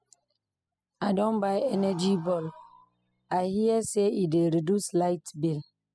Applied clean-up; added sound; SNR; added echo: classical method spectral subtraction.